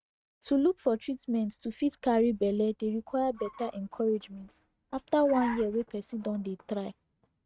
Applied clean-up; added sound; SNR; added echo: neural mask model RNNoise.